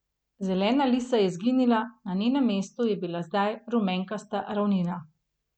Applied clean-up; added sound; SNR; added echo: none; none; none; none.